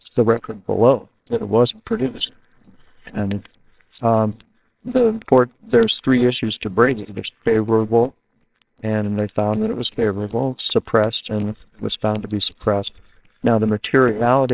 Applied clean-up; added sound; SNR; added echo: neural separator model SepFormer WHAMR!.